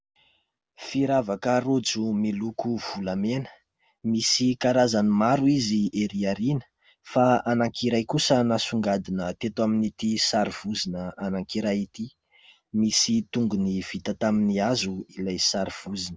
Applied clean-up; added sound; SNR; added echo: none; none; none; none.